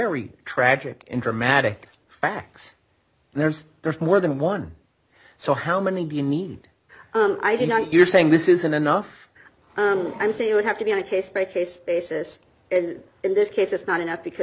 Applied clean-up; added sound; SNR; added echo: none; Wood; 19 dB; none.